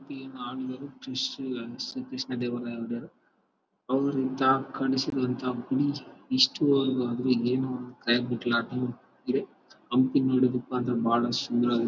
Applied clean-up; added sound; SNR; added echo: none; none; none; none.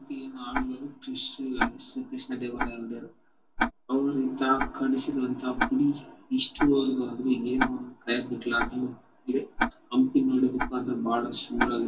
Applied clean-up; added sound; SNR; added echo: none; Tick-tock; 7 dB; reverberation time 0.2 s.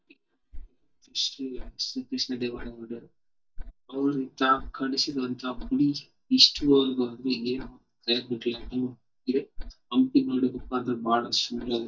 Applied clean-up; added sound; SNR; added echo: neural mask model DeepFilterNet 3.